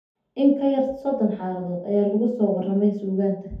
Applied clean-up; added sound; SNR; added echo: none; none; none; reverberation time 0.6 s.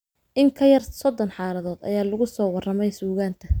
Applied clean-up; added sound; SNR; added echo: none; none; none; none.